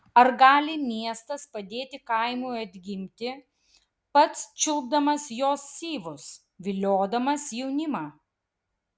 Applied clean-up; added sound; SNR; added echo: none; none; none; none.